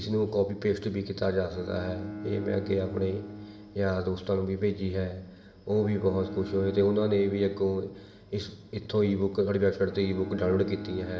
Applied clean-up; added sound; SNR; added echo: none; Bowed string instrument; 14 dB; reverberation time 1.4 s.